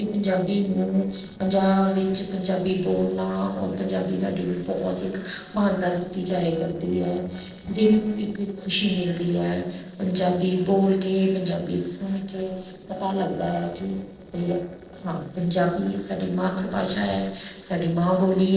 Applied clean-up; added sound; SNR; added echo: neural separator model SepFormer DNS4.